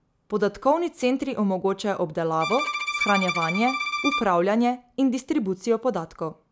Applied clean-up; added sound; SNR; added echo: none; Bowed string instrument; 4 dB; none.